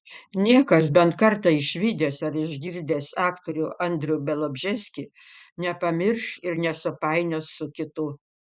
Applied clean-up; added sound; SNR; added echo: none; none; none; none.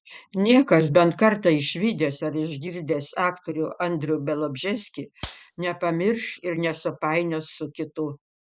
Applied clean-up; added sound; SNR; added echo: none; Clapping; 14 dB; none.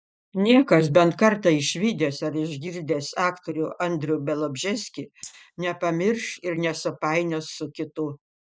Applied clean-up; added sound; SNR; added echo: neural mask model DeepFilterNet 3.